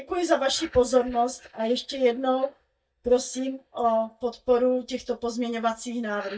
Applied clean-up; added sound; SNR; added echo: neural mask model DeepFilterNet 3.